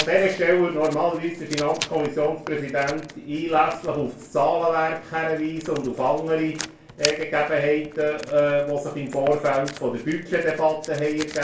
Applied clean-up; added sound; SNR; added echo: none; Writing; 15 dB; reverberation time 0.3 s.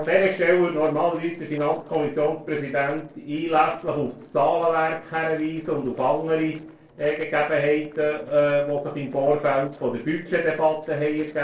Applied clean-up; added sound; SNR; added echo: neural separator model SepFormer DNS4.